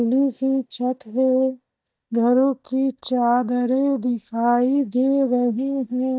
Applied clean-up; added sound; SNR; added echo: neural mask model DeepFilterNet 3.